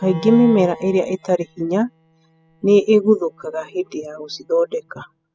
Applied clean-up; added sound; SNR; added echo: classical method spectral subtraction.